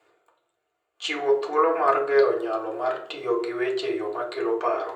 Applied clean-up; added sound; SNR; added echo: none; none; none; reverberation time 0.6 s.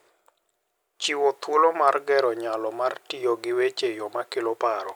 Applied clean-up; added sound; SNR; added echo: none; none; none; none.